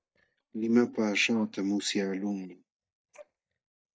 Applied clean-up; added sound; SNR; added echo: neural mask model DeepFilterNet 3.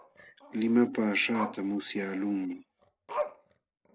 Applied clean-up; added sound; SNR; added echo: none; Growling; 10 dB; none.